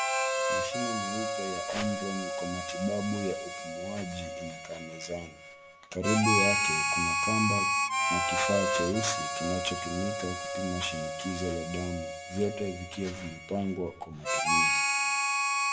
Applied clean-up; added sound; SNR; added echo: none; Harmonica; -3 dB; reverberation time 0.5 s.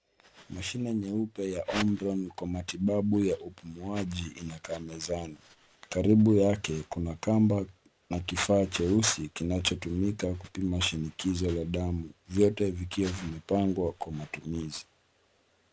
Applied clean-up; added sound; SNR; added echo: none; none; none; none.